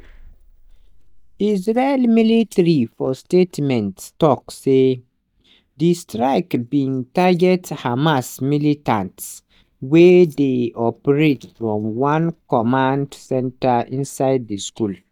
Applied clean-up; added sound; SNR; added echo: neural mask model DeepFilterNet 3.